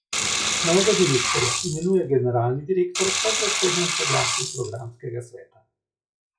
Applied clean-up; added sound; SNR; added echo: classical method log-MMSE.